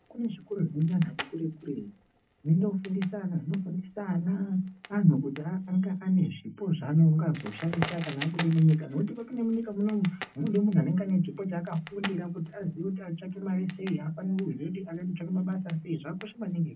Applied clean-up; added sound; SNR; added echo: none; Crackle; 17 dB; reverberation time 0.4 s.